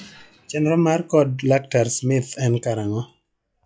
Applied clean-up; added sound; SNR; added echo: classical method log-MMSE.